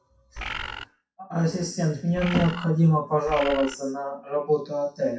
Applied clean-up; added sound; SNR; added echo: classical method WPE with log-MMSE.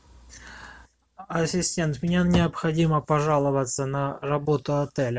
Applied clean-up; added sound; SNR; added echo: none; none; none; none.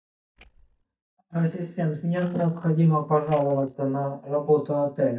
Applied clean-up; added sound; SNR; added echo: neural mask model DeepFilterNet 3.